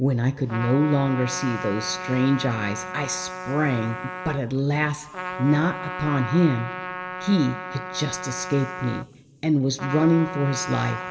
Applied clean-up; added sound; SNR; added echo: none; Trumpet; 9 dB; reverberation time 2.0 s.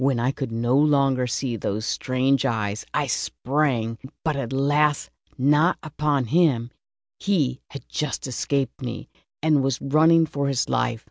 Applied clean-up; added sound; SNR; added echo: none; none; none; none.